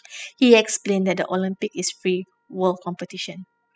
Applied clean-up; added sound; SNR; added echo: classical method spectral subtraction.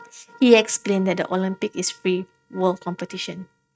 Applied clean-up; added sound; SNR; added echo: neural mask model RNNoise.